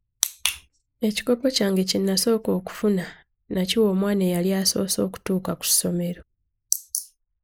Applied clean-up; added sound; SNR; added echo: neural mask model Resemble Enhance denoiser.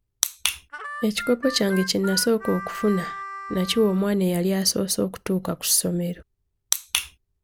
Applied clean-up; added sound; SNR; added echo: none; Harmonica; 11 dB; none.